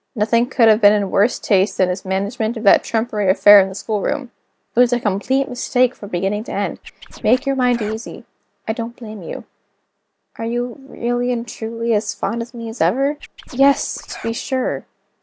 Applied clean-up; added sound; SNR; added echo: none; Scratching (performance technique); 17 dB; none.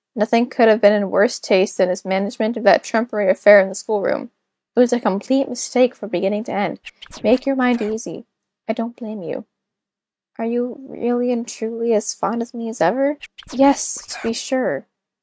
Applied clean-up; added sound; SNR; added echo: neural mask model RNNoise.